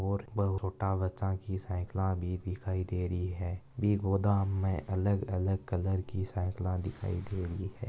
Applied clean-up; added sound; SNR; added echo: none; none; none; none.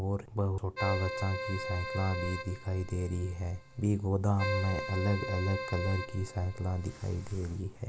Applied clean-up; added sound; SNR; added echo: none; Keyboard (musical); 7 dB; none.